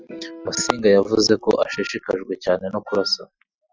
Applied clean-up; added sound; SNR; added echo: classical method Wiener filter.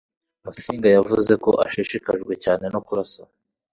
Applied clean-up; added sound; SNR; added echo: neural mask model DeepFilterNet 3.